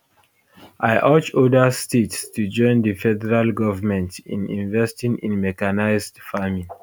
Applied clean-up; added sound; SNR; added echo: none; none; none; none.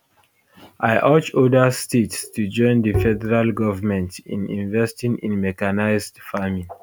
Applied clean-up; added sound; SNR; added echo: none; Bowed string instrument; 5 dB; none.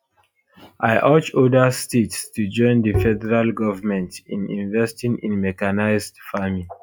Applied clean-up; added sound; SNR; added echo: classical method log-MMSE.